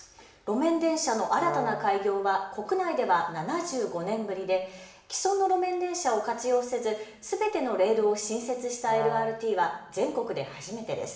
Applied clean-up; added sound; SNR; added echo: none; Brass instrument; 9 dB; reverberation time 0.7 s.